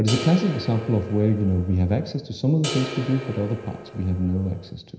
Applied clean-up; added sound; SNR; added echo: none; Crash cymbal; 12 dB; reverberation time 0.9 s.